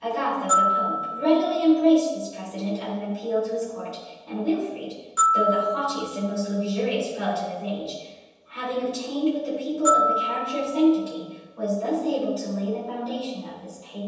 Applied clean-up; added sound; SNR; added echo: none; Glockenspiel; 4 dB; reverberation time 1.1 s.